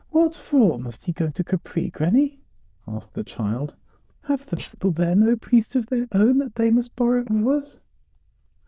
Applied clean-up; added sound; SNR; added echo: neural diffusion model UNIVERSE++.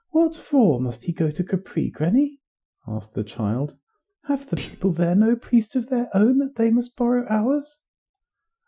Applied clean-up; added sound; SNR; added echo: classical method Wiener filter.